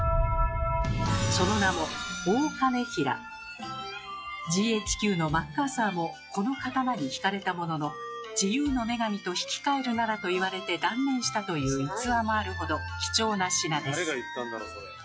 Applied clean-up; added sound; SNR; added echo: classical method log-MMSE.